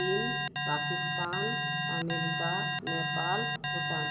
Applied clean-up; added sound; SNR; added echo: none; Alarm; -4 dB; none.